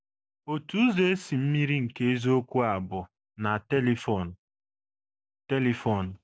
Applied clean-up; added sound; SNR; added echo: none; none; none; none.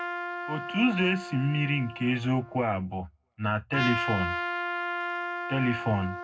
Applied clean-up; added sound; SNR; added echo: none; Trumpet; 5 dB; reverberation time 0.3 s.